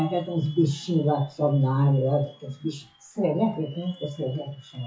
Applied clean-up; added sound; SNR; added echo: classical method WPE with log-MMSE.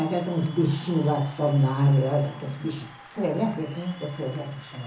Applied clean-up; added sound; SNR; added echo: none; Applause / Cheering; 20 dB; reverberation time 0.7 s.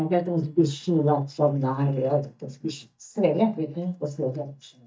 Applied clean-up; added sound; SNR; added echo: neural mask model DeepFilterNet 3.